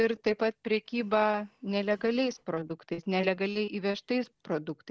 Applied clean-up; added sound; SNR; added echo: none; none; none; none.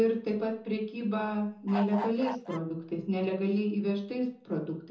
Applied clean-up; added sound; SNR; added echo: none; Bird / Fowl; 7 dB; reverberation time 0.5 s.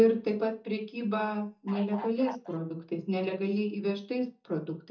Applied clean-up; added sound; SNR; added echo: neural mask model DeepFilterNet 3.